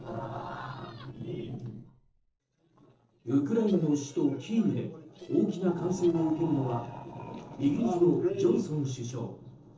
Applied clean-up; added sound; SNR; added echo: neural separator model SepFormer DNS4.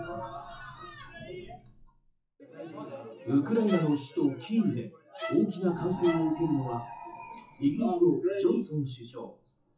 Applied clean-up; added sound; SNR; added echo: classical method WPE with log-MMSE.